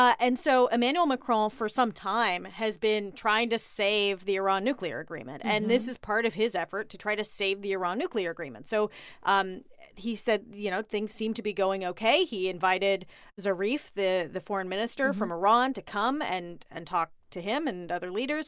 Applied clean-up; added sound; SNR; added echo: none; none; none; none.